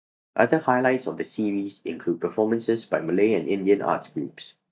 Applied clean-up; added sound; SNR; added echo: neural mask model DeepFilterNet 3.